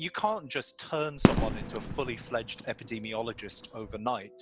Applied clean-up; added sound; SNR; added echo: none; Fireworks; -3 dB; none.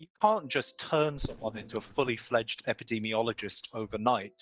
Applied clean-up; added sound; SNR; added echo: neural mask model DeepFilterNet 3.